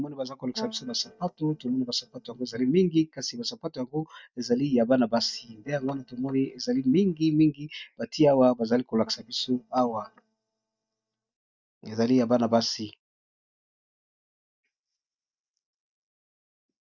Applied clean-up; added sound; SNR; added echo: neural mask model DeepFilterNet 3.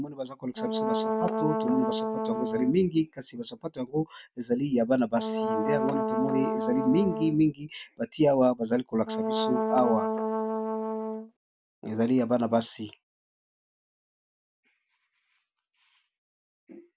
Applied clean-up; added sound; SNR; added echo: none; Brass instrument; 0 dB; none.